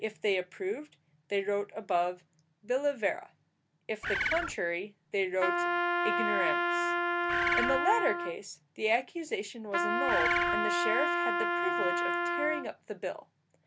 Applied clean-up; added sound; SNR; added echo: none; Trumpet + Bird; -4 dB; none.